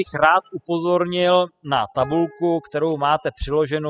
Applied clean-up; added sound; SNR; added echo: classical method spectral subtraction.